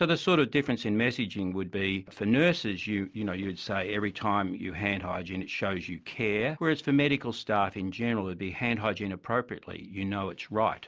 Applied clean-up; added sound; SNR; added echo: none; none; none; none.